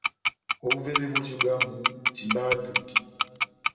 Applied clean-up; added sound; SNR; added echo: none; Tick-tock; -4 dB; reverberation time 2.0 s.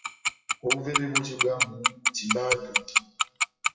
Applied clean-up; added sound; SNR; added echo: classical method WPE with log-MMSE.